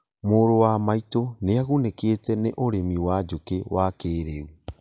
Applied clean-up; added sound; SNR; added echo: none; none; none; none.